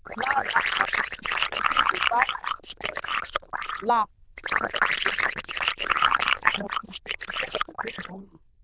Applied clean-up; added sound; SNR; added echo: neural diffusion model UNIVERSE++.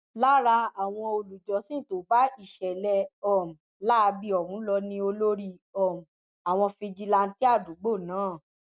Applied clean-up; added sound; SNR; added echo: none; none; none; none.